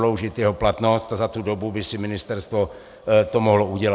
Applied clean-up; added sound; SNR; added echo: none; none; none; none.